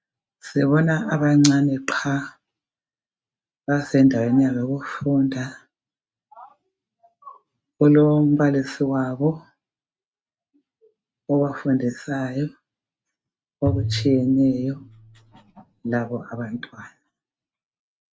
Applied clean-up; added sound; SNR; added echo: neural mask model RNNoise.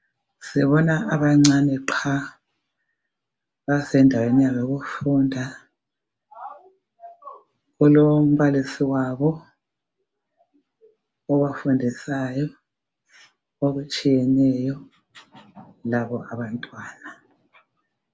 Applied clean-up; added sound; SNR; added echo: none; none; none; none.